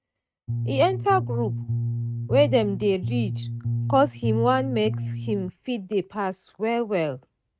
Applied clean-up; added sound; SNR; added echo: neural mask model RNNoise.